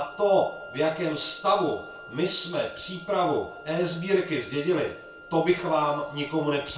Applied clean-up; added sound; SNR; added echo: none; Wind instrument, woodwind instrument; 18 dB; reverberation time 0.3 s.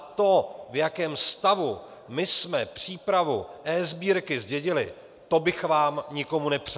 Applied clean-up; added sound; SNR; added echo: none; none; none; none.